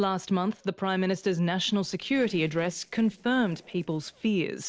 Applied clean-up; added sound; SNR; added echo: neural separator model SepFormer DNS4.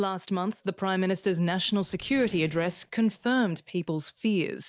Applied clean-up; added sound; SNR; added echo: neural mask model DeepFilterNet 3.